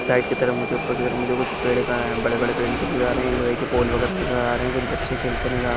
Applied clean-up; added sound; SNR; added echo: none; Subway, metro, underground; 3 dB; none.